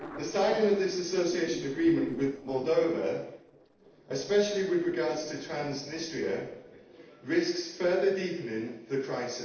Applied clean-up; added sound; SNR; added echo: neural separator model SepFormer DNS4.